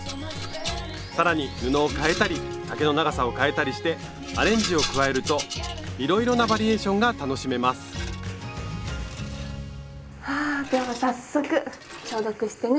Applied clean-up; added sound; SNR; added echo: none; Rattle; 12 dB; none.